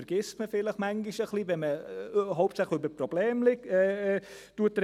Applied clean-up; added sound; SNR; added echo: none; none; none; none.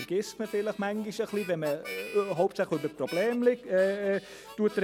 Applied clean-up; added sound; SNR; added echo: none; Harmonica; 17 dB; none.